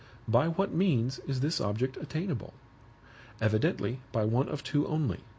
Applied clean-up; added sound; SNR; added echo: none; none; none; none.